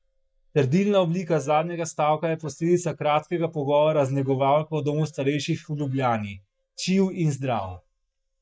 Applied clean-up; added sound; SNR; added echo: neural mask model DeepFilterNet 3.